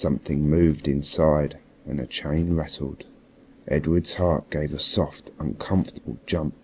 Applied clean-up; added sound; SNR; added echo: none; none; none; none.